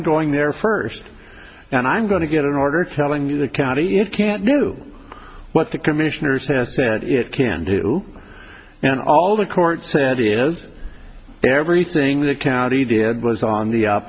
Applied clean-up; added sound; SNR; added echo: none; none; none; none.